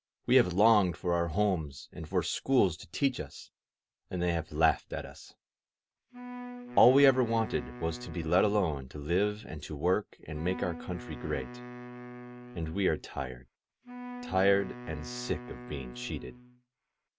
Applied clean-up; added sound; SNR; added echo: none; Wind instrument, woodwind instrument; 13 dB; none.